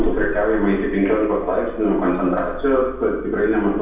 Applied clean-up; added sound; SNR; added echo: none; Engine starting; 10 dB; reverberation time 0.9 s.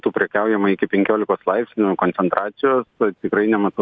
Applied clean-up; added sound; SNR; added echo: none; none; none; none.